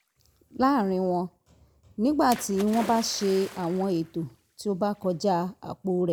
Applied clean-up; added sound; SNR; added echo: none; Splash, splatter; 19 dB; none.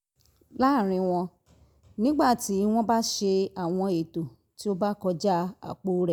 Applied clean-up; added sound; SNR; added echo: none; none; none; none.